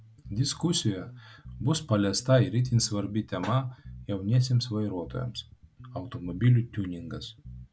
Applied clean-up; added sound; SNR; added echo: none; Bass guitar; 19 dB; none.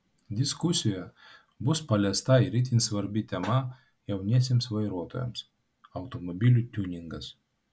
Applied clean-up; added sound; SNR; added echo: none; none; none; none.